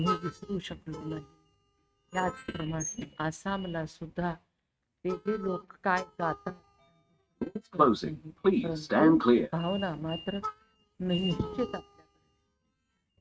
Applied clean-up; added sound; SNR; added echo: neural mask model RNNoise.